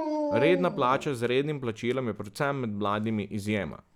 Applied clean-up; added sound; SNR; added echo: none; Dog; 7 dB; none.